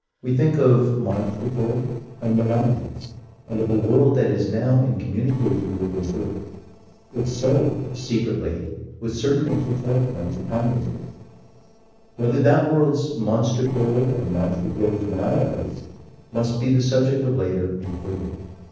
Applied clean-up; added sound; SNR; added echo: neural separator model SepFormer DNS4.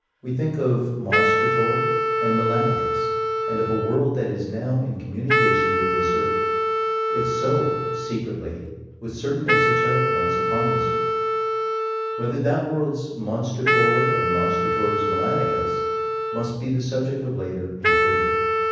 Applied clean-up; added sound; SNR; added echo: none; Wind instrument, woodwind instrument; -3 dB; reverberation time 1.1 s.